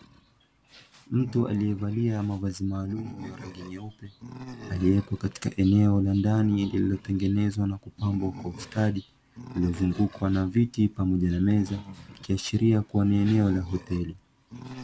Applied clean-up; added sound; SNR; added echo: none; Animal; 18 dB; none.